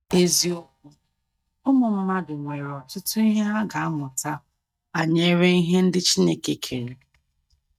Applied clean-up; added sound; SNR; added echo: neural mask model DeepFilterNet 3.